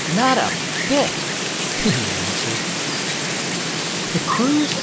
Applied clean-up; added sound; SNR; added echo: none; Wind; 0 dB; none.